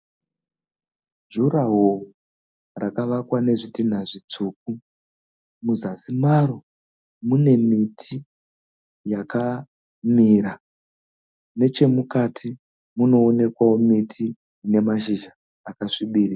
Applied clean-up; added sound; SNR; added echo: none; none; none; none.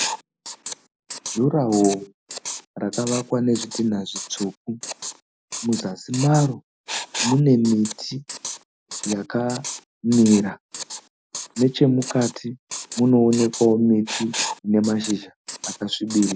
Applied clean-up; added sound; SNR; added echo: neural mask model Resemble Enhance denoiser.